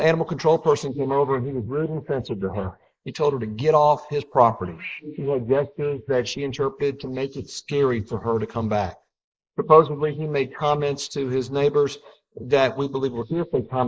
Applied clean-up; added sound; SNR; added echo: neural mask model Resemble Enhance denoiser.